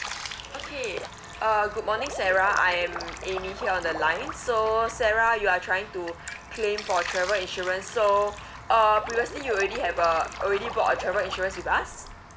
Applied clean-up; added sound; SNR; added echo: none; Walk, footsteps / Run / Bell + Drip; 11 dB; none.